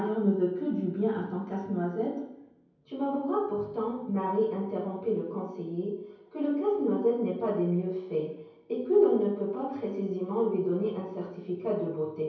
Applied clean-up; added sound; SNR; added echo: none; none; none; reverberation time 0.9 s.